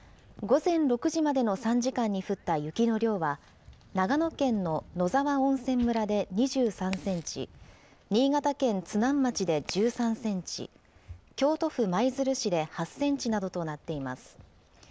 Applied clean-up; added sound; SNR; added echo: none; Crack; 19 dB; none.